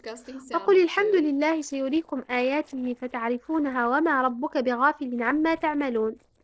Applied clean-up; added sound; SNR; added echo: neural separator model SepFormer DNS4.